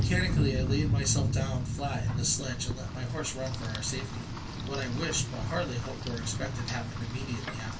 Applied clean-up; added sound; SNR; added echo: none; Rain; -2 dB; reverberation time 0.1 s.